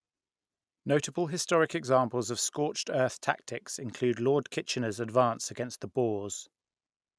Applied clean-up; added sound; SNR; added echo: none; none; none; none.